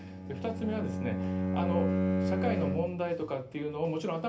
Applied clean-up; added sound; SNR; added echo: none; Bowed string instrument; -2 dB; reverberation time 0.3 s.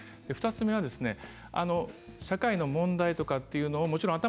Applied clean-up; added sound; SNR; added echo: none; none; none; none.